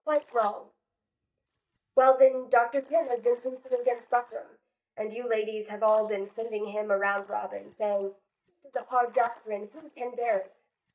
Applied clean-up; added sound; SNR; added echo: neural mask model DeepFilterNet 3.